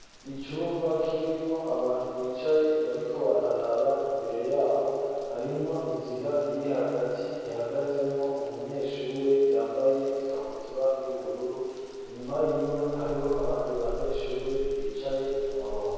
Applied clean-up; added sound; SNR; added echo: none; Rain; 14 dB; reverberation time 2.2 s.